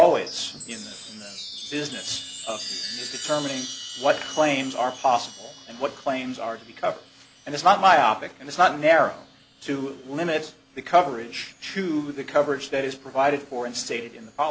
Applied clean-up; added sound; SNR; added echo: none; Chime; 16 dB; none.